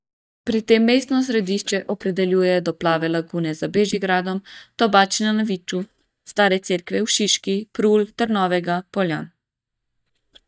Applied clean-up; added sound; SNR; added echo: neural mask model DeepFilterNet 3.